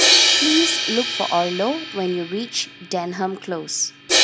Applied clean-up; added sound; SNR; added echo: none; Crash cymbal; -3 dB; none.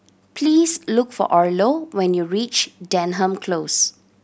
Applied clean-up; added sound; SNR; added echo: none; none; none; none.